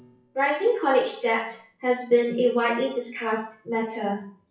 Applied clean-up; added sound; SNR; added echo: classical method WPE with log-MMSE.